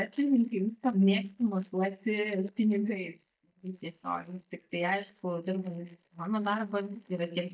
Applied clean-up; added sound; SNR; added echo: neural mask model DeepFilterNet 3.